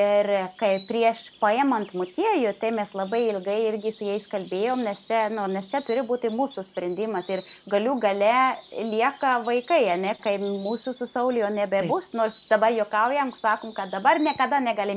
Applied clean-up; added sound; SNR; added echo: none; Insect; 11 dB; none.